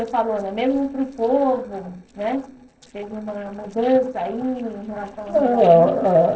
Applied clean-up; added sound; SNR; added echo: neural separator model SepFormer DNS4.